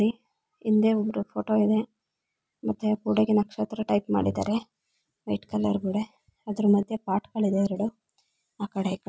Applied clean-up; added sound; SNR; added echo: none; none; none; none.